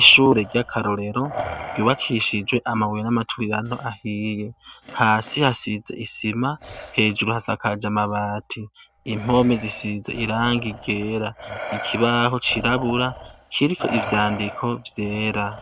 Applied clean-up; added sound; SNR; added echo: none; Respiratory sounds; 14 dB; none.